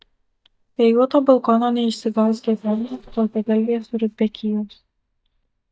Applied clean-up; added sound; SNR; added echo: neural mask model DeepFilterNet 3.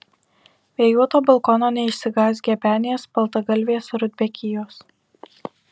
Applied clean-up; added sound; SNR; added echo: none; none; none; none.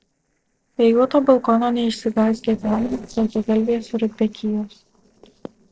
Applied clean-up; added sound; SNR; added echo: neural separator model SepFormer DNS4.